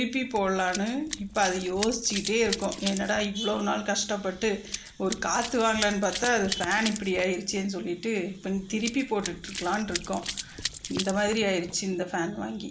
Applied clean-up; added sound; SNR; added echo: none; Run; 11 dB; none.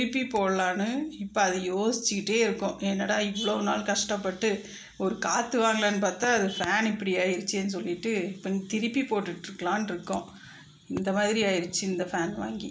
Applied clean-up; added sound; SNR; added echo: none; none; none; none.